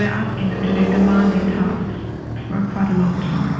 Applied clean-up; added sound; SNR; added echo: none; Motorcycle; 5 dB; reverberation time 1.1 s.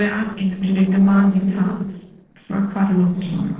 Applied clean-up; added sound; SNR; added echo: neural separator model SepFormer DNS4.